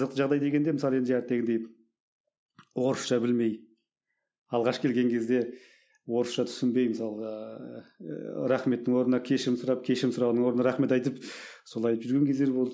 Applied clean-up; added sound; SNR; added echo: none; none; none; none.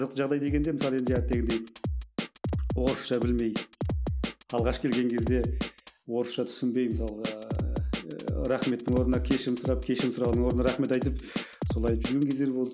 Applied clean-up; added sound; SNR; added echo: none; Drum kit; 3 dB; none.